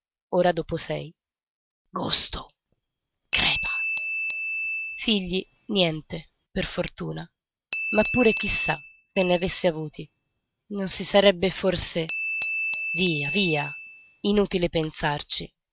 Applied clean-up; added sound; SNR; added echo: neural mask model RNNoise.